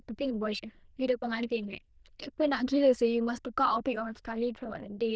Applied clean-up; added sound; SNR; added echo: neural diffusion model UNIVERSE++.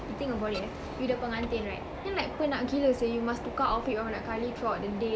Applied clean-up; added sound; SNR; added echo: none; Printer; 17 dB; none.